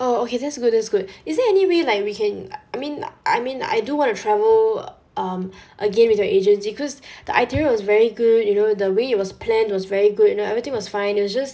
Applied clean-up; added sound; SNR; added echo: none; none; none; none.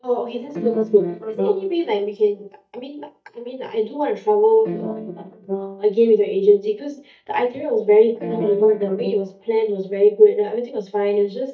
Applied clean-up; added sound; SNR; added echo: neural mask model DeepFilterNet 3.